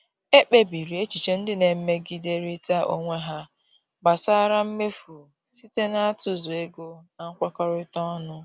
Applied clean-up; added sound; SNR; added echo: none; none; none; none.